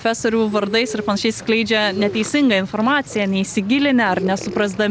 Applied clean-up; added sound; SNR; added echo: none; none; none; none.